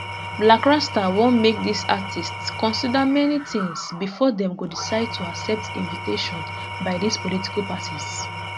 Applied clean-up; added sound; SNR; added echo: none; Engine / Tools; 9 dB; none.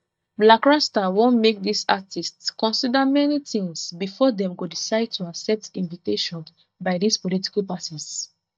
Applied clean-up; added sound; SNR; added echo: neural mask model DeepFilterNet 3.